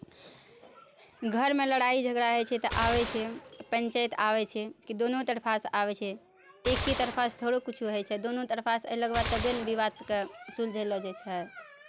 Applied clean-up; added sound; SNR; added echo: none; Gunshot, gunfire; 8 dB; none.